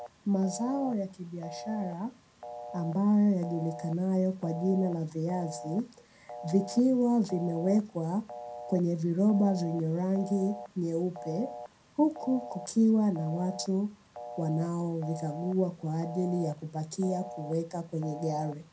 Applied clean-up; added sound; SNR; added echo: none; Telephone; 14 dB; reverberation time 0.2 s.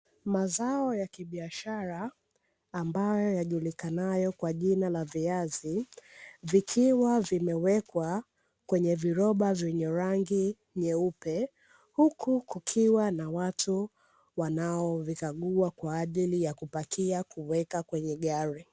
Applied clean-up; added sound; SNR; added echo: none; none; none; none.